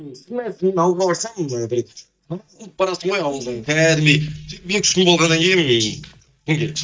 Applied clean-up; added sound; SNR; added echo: neural mask model DeepFilterNet 3.